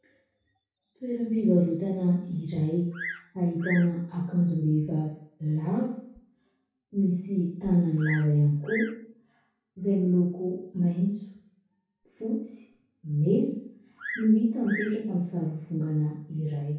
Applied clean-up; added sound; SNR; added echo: none; Bird vocalization, bird call, bird song; 17 dB; reverberation time 0.6 s.